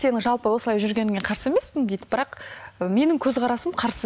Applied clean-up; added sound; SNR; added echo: none; none; none; none.